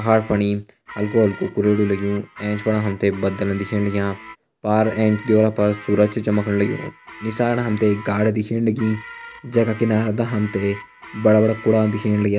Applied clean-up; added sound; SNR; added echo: none; Guitar; 18 dB; none.